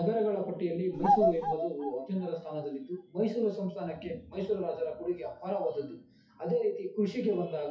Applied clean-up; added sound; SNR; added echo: classical method WPE with log-MMSE.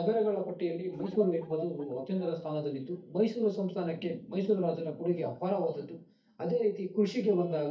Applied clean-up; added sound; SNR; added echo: neural mask model DeepFilterNet 3.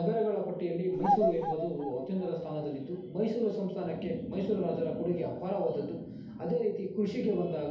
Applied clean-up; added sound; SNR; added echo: none; Bird vocalization, bird call, bird song; 3 dB; reverberation time 2.2 s.